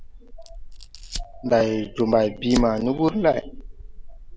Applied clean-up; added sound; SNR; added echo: none; Fire; 12 dB; none.